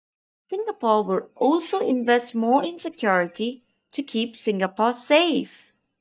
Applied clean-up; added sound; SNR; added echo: neural mask model DeepFilterNet 3.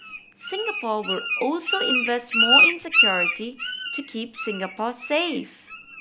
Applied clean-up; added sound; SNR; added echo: none; Bird; -4 dB; none.